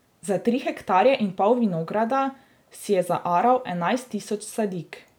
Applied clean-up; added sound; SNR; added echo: none; none; none; none.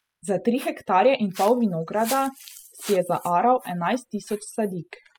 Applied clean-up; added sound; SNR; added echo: classical method spectral subtraction.